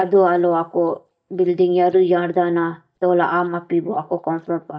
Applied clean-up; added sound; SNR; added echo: neural mask model DeepFilterNet 3.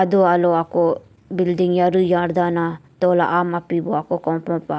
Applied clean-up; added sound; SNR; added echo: none; none; none; none.